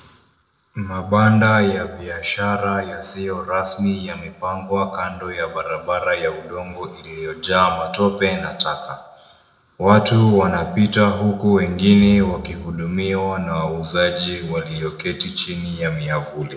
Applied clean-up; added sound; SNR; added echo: neural separator model SepFormer DNS4.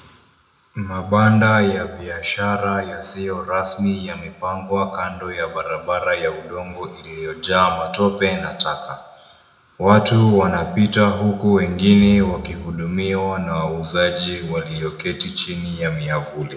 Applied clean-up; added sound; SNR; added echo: none; Drum; 17 dB; reverberation time 0.6 s.